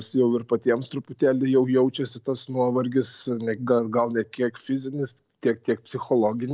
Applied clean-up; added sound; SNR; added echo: none; none; none; none.